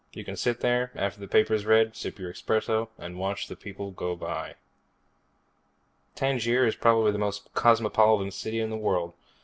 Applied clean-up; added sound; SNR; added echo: none; none; none; none.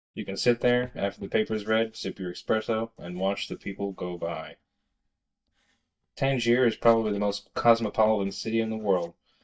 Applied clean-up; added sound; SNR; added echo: neural mask model DeepFilterNet 3.